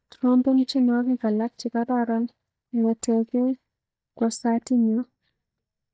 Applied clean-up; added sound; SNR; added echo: neural mask model DeepFilterNet 3.